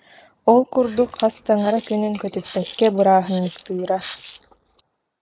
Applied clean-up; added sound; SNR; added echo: neural mask model Resemble Enhance denoiser.